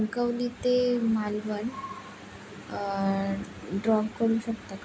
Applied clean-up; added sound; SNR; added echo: none; none; none; none.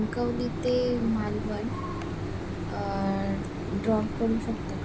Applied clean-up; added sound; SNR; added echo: none; Mechanisms; 3 dB; none.